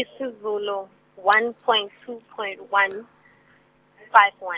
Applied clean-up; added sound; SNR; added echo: none; none; none; none.